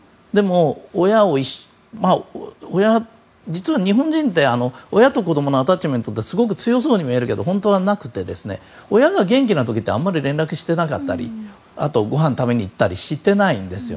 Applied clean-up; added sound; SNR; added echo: none; none; none; none.